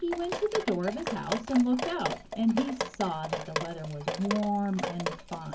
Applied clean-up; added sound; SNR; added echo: none; Drip; 6 dB; reverberation time 0.3 s.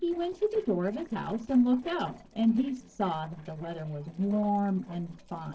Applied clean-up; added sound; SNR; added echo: neural separator model SepFormer DNS4.